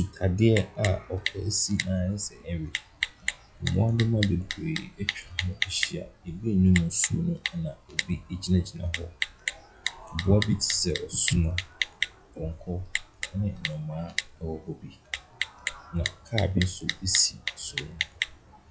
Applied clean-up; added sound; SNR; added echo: classical method log-MMSE.